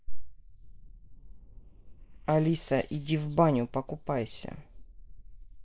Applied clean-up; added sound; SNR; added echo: neural mask model Resemble Enhance denoiser.